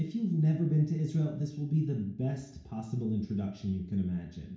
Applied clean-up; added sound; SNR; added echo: none; none; none; reverberation time 0.6 s.